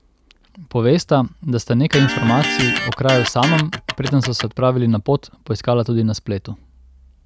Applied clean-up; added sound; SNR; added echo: none; Electric guitar; 4 dB; none.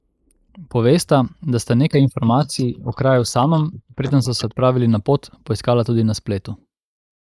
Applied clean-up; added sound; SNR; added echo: neural mask model Resemble Enhance denoiser.